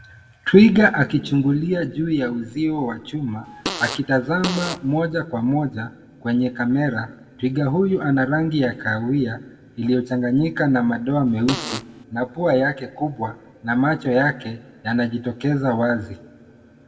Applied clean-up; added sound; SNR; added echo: none; Fart; 9 dB; reverberation time 1.3 s.